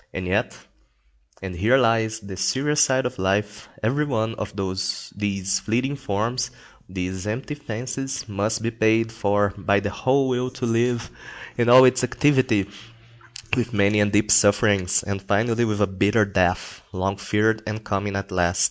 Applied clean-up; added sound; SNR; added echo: none; none; none; none.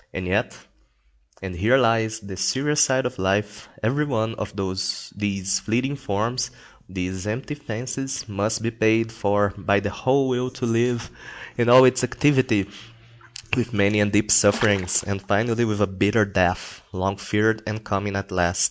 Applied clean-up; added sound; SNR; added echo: none; Water / Splash, splatter; 12 dB; none.